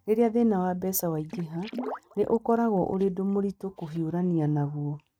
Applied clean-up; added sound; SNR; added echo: neural mask model RNNoise.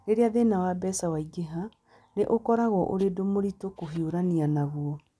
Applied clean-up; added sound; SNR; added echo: none; none; none; none.